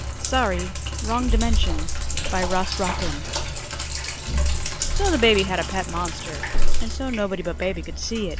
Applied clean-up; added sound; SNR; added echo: none; Sink (filling or washing); -5 dB; none.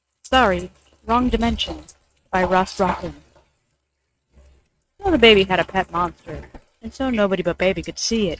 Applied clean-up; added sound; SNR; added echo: neural mask model RNNoise.